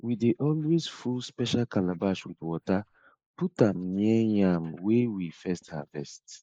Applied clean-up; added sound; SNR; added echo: neural mask model Resemble Enhance denoiser.